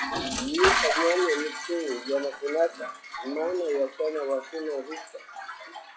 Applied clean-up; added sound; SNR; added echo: classical method log-MMSE.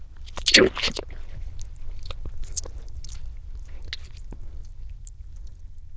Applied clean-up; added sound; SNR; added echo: neural diffusion model UNIVERSE++.